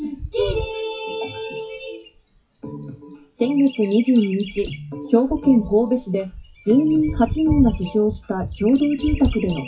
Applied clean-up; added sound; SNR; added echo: classical method WPE with log-MMSE.